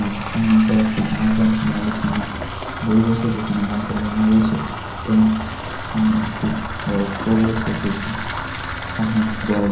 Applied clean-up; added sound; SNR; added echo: none; Bathtub (filling or washing) / Water tap, faucet; 7 dB; reverberation time 0.6 s.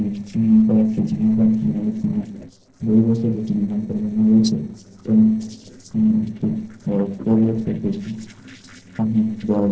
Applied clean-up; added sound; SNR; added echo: neural separator model SepFormer DNS4.